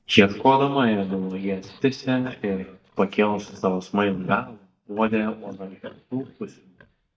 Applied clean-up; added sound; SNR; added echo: neural mask model DeepFilterNet 3.